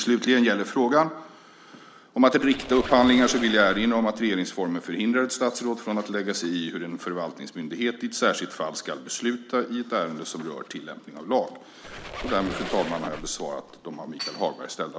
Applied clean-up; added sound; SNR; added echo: none; Squeak; 11 dB; none.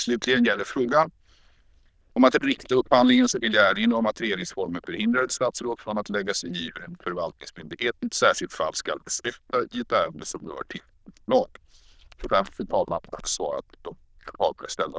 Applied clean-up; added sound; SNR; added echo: neural diffusion model UNIVERSE++.